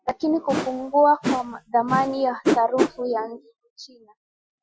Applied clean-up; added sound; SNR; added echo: classical method Wiener filter.